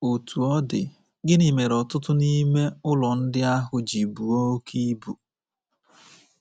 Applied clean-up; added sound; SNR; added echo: none; none; none; none.